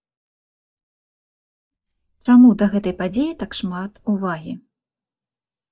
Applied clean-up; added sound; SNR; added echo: neural mask model DeepFilterNet 3.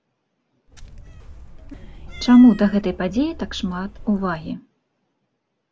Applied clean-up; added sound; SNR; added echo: none; Cat; 17 dB; none.